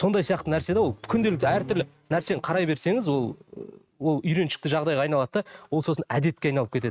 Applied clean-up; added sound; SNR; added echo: neural mask model RNNoise.